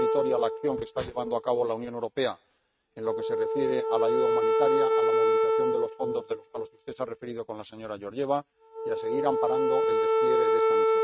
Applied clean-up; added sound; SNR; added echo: neural mask model RNNoise.